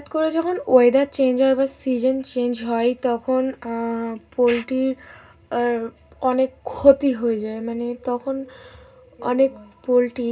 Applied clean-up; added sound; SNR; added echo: none; none; none; reverberation time 0.2 s.